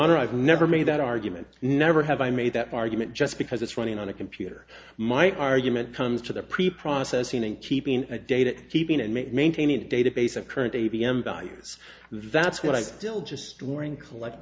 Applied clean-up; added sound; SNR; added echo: none; none; none; none.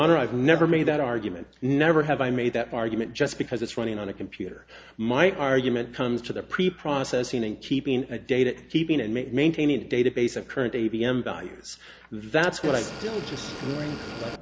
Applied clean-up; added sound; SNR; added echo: none; Motor vehicle (road) / Engine; 11 dB; none.